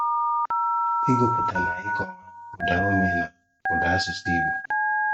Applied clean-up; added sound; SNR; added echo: neural mask model RNNoise.